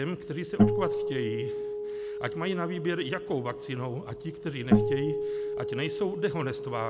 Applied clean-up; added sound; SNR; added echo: none; Acoustic guitar; -3 dB; none.